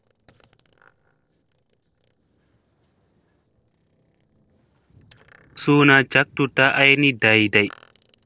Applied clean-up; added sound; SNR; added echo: neural separator model SepFormer DNS4.